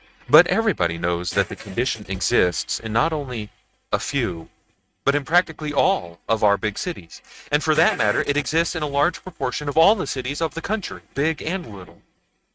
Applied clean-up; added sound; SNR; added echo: neural mask model RNNoise.